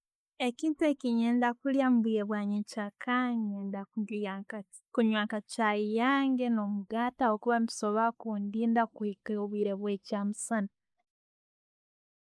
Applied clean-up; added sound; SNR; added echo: neural mask model Resemble Enhance denoiser.